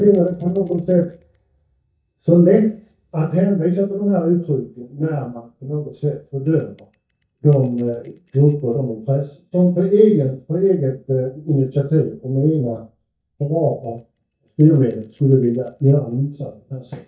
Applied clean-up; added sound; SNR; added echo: neural mask model DeepFilterNet 3.